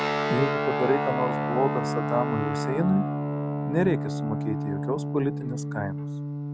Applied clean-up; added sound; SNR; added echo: none; Guitar; 0 dB; none.